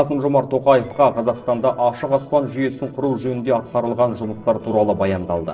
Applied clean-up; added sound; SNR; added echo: neural separator model SepFormer DNS4.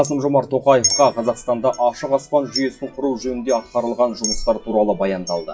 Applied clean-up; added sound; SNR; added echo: classical method WPE with log-MMSE.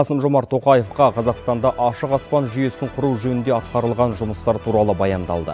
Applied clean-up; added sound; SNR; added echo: none; none; none; none.